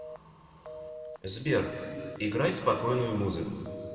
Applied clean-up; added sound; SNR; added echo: none; Telephone; 13 dB; reverberation time 2.1 s.